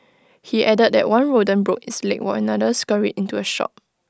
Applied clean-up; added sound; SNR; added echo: none; none; none; none.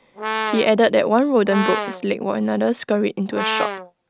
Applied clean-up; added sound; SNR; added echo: none; Brass instrument; 7 dB; none.